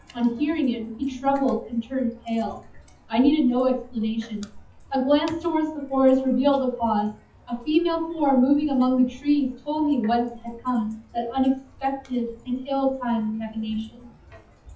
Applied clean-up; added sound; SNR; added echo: classical method WPE with log-MMSE.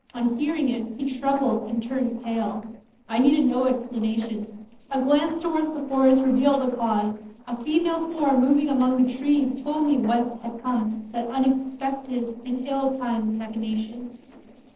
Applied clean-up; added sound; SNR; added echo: neural separator model SepFormer DNS4.